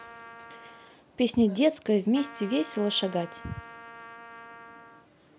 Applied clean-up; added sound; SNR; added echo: none; Trumpet; 19 dB; none.